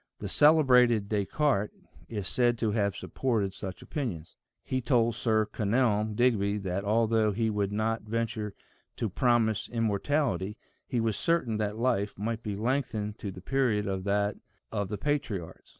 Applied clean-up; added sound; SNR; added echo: none; none; none; none.